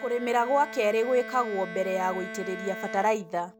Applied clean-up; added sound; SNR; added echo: none; Bowed string instrument; 12 dB; none.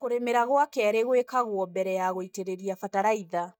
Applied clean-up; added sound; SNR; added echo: neural mask model DeepFilterNet 3.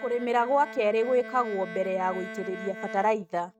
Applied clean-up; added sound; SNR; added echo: neural mask model RNNoise.